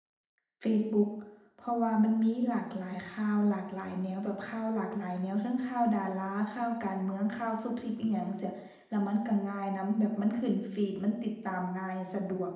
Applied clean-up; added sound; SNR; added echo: none; none; none; reverberation time 0.8 s.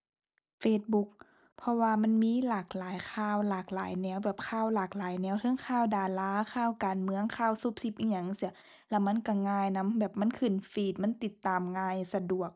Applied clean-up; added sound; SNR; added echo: none; none; none; none.